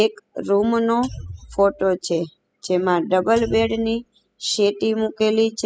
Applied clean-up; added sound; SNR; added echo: classical method spectral subtraction.